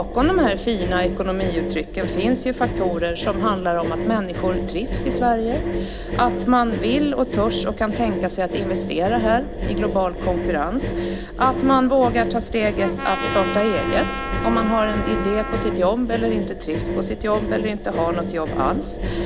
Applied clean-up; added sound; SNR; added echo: none; Engine + Trumpet; 3 dB; none.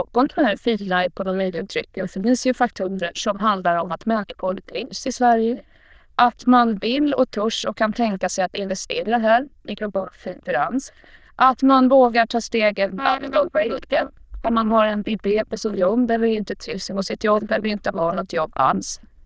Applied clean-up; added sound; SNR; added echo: neural diffusion model UNIVERSE++.